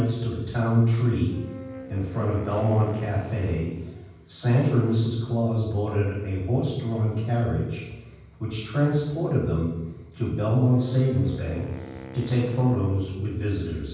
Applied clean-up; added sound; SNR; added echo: none; Wind instrument, woodwind instrument; 17 dB; reverberation time 1.2 s.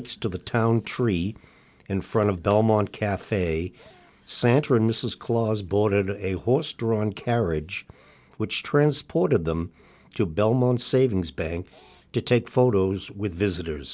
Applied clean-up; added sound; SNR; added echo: none; none; none; none.